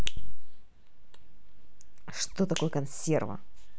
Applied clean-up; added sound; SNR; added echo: none; none; none; none.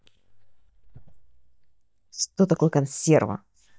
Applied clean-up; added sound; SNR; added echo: neural mask model DeepFilterNet 3.